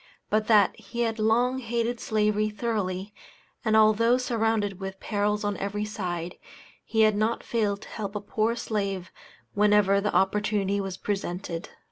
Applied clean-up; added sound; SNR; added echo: none; none; none; none.